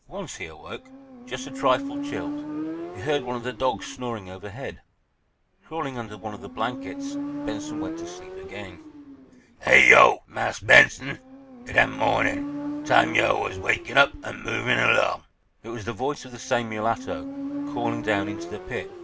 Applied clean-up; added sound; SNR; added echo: none; Motorcycle; 10 dB; none.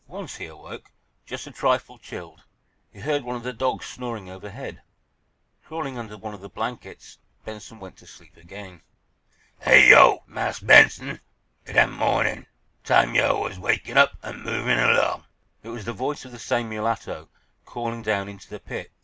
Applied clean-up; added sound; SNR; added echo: none; none; none; none.